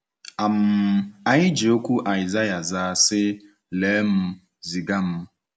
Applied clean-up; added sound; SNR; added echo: none; none; none; none.